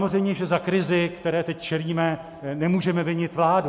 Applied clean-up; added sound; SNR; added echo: none; none; none; none.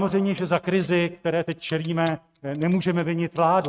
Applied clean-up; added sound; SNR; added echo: neural mask model RNNoise.